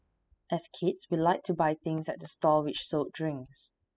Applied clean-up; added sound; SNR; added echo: classical method spectral subtraction.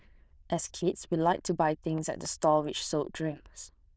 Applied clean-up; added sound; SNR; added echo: neural diffusion model UNIVERSE++.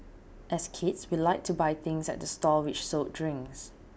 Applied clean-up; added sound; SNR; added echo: none; none; none; none.